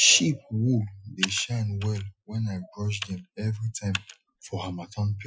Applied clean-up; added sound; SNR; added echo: classical method Wiener filter.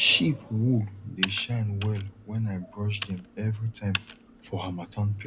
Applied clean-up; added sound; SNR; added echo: none; Computer keyboard; 12 dB; none.